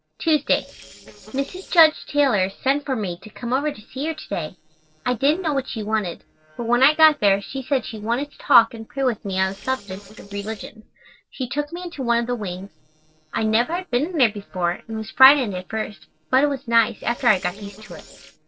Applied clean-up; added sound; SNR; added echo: neural separator model SepFormer DNS4.